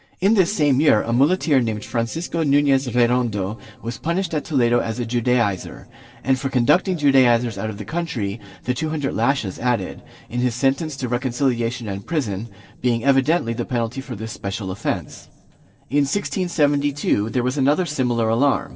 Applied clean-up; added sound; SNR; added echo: neural separator model SepFormer DNS4.